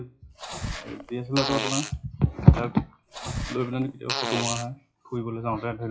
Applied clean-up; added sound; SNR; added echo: classical method WPE with log-MMSE.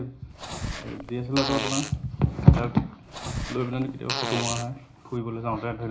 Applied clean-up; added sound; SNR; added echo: none; Fart; 7 dB; reverberation time 0.4 s.